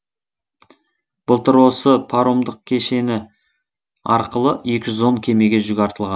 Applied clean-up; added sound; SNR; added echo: none; none; none; none.